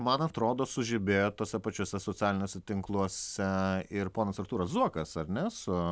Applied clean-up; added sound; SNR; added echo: none; none; none; none.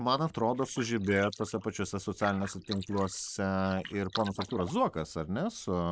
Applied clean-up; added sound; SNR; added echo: neural mask model Resemble Enhance denoiser.